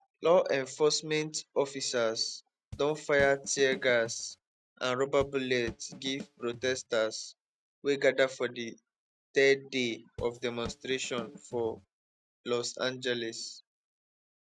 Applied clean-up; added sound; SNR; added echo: neural mask model RNNoise.